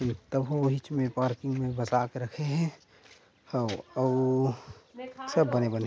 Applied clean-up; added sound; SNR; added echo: none; none; none; none.